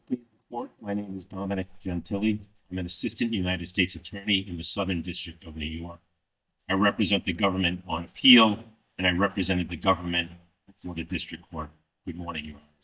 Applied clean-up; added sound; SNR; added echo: neural mask model DeepFilterNet 3.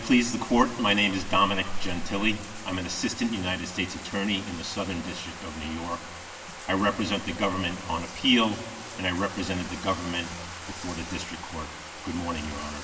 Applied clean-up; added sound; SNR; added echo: none; Bathtub (filling or washing); 9 dB; reverberation time 2.7 s.